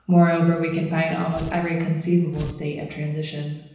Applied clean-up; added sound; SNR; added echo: none; Tearing; 13 dB; reverberation time 0.9 s.